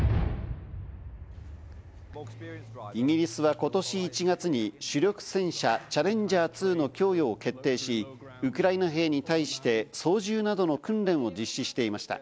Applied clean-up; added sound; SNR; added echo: none; none; none; none.